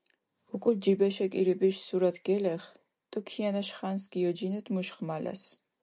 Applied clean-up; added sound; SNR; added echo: none; none; none; none.